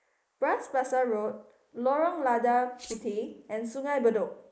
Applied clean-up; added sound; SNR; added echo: neural mask model Resemble Enhance denoiser.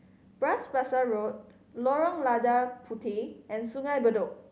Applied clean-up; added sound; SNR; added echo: none; none; none; none.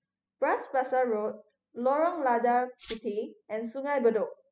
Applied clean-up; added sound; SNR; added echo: classical method spectral subtraction.